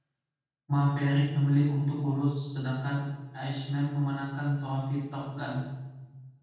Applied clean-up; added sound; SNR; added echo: none; none; none; reverberation time 1.2 s.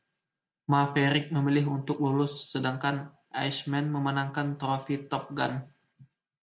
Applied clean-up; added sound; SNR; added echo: none; none; none; none.